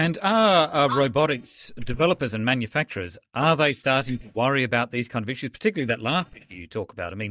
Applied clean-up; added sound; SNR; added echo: neural mask model DeepFilterNet 3.